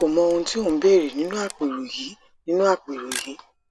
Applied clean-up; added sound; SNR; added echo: none; Camera; 18 dB; none.